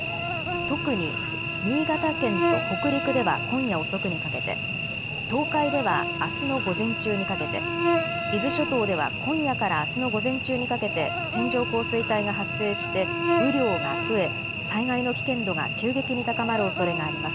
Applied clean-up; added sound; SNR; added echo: none; Cricket / Buzz; 1 dB; none.